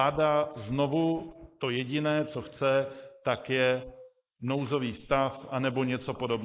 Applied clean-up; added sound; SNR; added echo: neural mask model Resemble Enhance denoiser.